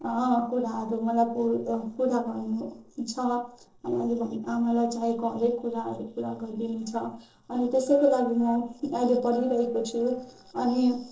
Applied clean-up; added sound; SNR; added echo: neural separator model SepFormer DNS4.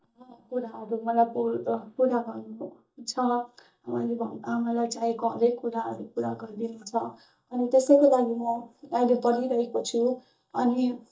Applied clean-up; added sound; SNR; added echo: neural mask model DeepFilterNet 3.